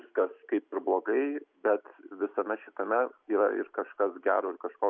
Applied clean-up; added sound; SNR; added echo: none; none; none; none.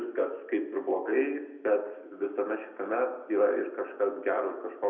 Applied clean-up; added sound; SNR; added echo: none; none; none; reverberation time 0.8 s.